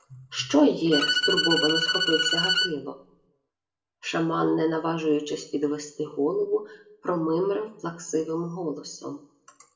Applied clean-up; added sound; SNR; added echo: none; Bowed string instrument; -1 dB; reverberation time 0.4 s.